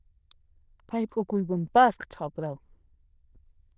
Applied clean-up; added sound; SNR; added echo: neural diffusion model UNIVERSE++.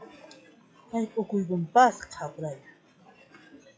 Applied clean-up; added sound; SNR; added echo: classical method log-MMSE.